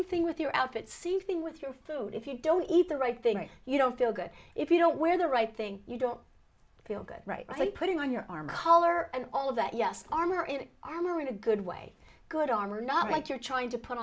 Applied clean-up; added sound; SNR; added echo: none; none; none; none.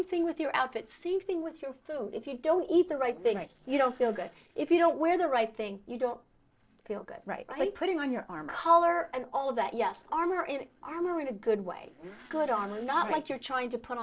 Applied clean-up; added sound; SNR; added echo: neural separator model SepFormer DNS4.